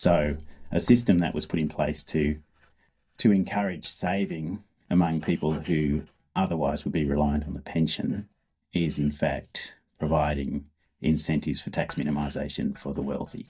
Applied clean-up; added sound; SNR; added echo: neural mask model DeepFilterNet 3.